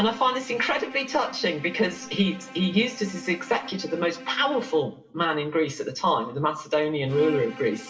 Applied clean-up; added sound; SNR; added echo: none; Bowed string instrument; 16 dB; reverberation time 0.7 s.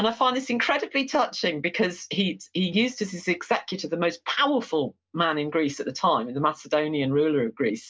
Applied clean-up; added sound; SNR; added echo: none; none; none; none.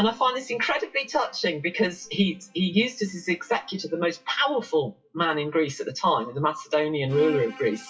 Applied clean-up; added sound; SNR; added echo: classical method WPE with log-MMSE.